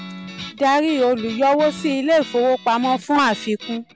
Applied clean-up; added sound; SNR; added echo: none; Guitar; 17 dB; none.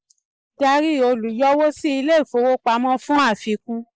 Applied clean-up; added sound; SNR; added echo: neural mask model Resemble Enhance denoiser.